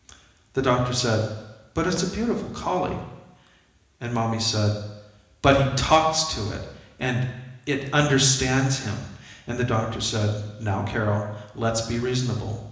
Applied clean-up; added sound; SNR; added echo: none; none; none; reverberation time 1.0 s.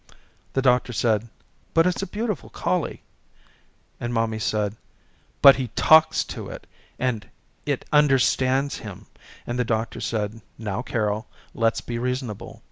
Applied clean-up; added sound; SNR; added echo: none; none; none; none.